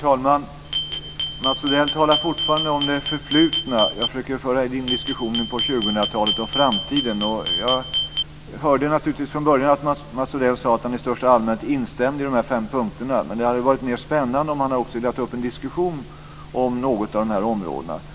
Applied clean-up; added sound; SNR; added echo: none; Glass; 0 dB; none.